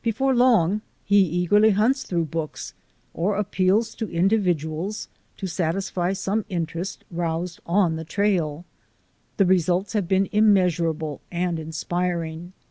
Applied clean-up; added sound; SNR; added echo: none; none; none; none.